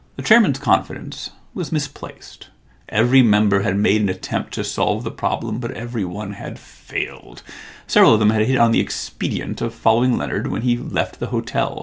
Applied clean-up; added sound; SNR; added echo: none; none; none; none.